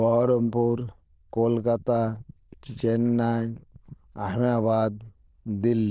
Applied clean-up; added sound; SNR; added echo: neural diffusion model UNIVERSE++.